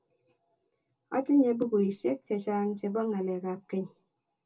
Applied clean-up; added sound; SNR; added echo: none; none; none; reverberation time 0.2 s.